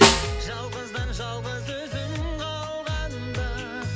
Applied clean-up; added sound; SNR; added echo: none; Snare drum; -4 dB; none.